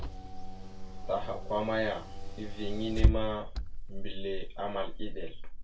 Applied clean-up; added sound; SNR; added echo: none; Engine / Car; -4 dB; reverberation time 0.2 s.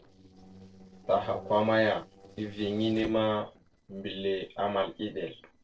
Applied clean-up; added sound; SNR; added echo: neural separator model SepFormer DNS4.